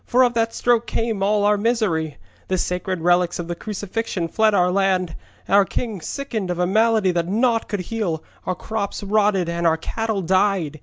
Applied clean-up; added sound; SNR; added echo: none; none; none; none.